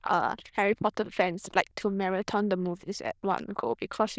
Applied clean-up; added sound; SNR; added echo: neural diffusion model UNIVERSE++.